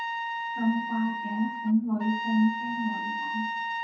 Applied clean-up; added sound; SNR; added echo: none; Trumpet; 4 dB; reverberation time 0.6 s.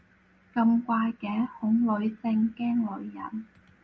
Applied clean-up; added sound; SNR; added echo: none; none; none; none.